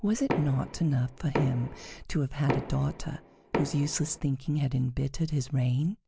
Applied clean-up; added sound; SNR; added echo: none; Knock; 7 dB; none.